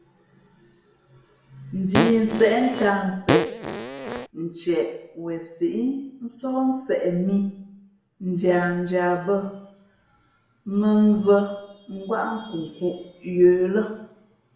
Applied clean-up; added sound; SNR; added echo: none; Fart; 2 dB; reverberation time 0.8 s.